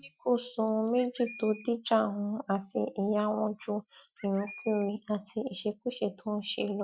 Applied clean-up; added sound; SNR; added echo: classical method Wiener filter.